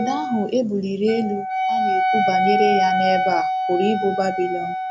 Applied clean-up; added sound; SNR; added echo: none; Wind instrument, woodwind instrument; -1 dB; none.